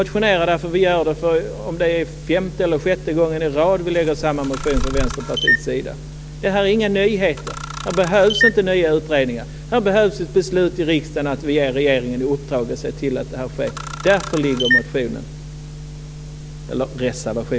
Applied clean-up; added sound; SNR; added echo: none; Camera + Fireworks; 4 dB; none.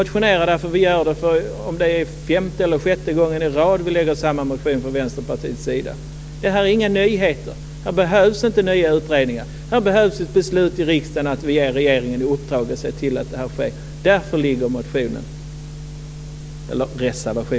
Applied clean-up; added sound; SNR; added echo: none; none; none; none.